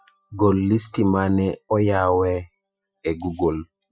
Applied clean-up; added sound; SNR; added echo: classical method Wiener filter.